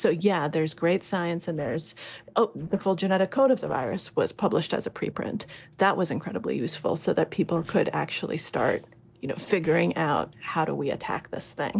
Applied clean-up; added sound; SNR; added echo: neural separator model SepFormer DNS4.